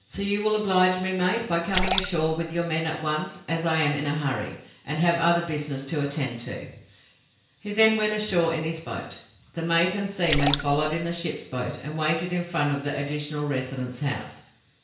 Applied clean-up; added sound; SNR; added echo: none; Splash, splatter; 2 dB; reverberation time 0.5 s.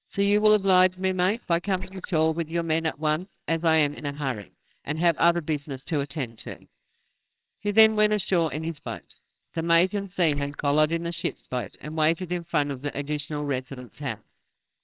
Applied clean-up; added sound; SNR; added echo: neural separator model SepFormer WHAMR!.